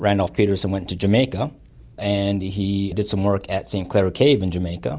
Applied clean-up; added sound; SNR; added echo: none; none; none; none.